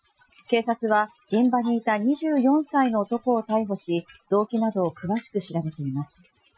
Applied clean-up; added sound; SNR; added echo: classical method Wiener filter.